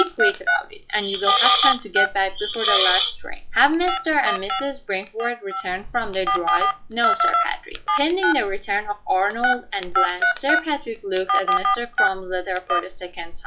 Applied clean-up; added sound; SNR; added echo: classical method log-MMSE.